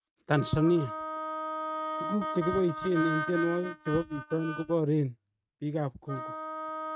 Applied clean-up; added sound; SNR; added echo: neural mask model RNNoise.